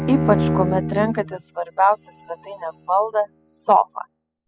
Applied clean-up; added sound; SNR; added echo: classical method spectral subtraction.